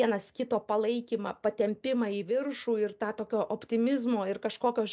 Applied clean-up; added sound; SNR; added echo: none; none; none; none.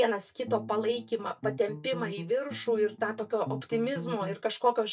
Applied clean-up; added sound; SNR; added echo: neural mask model DeepFilterNet 3.